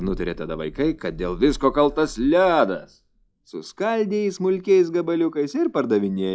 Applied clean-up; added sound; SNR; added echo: classical method log-MMSE.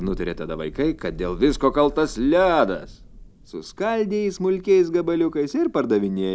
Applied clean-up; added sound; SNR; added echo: none; Thunder; 17 dB; none.